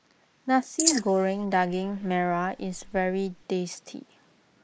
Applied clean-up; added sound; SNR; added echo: neural mask model Resemble Enhance denoiser.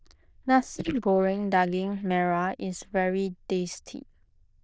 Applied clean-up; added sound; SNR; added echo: neural diffusion model UNIVERSE++.